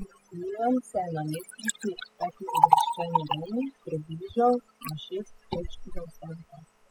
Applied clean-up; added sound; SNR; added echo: classical method spectral subtraction.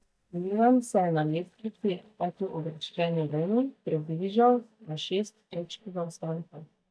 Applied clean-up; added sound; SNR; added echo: neural mask model DeepFilterNet 3.